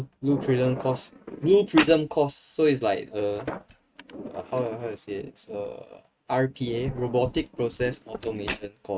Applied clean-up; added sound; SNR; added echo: neural mask model RNNoise.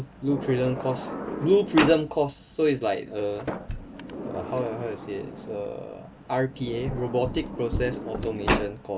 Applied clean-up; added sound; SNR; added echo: none; Sliding door; 7 dB; none.